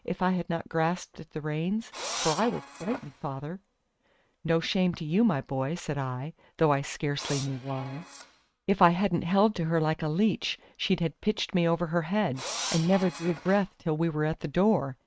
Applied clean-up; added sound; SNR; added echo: neural mask model RNNoise.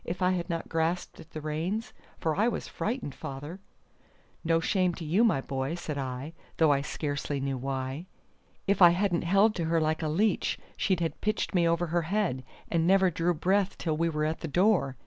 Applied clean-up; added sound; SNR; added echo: none; none; none; none.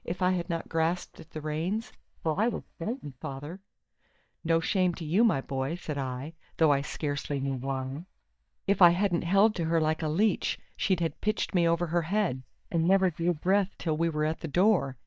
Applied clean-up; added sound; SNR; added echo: neural mask model DeepFilterNet 3.